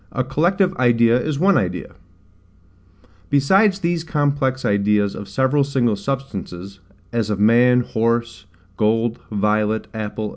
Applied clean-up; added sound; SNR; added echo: none; none; none; none.